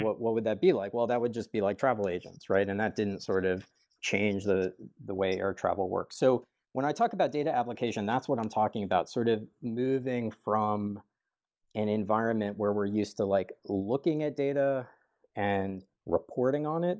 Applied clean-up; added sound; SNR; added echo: none; none; none; none.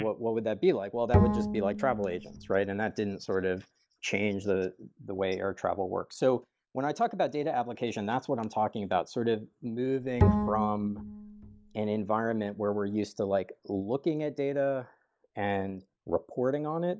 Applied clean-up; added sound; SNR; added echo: none; Bowed string instrument; -1 dB; none.